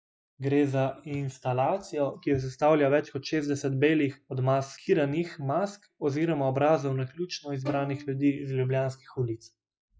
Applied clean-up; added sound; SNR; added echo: classical method log-MMSE.